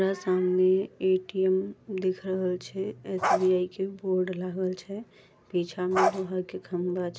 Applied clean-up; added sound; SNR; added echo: none; Bark; 3 dB; none.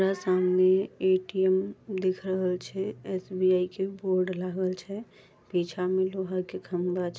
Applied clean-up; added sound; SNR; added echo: none; none; none; none.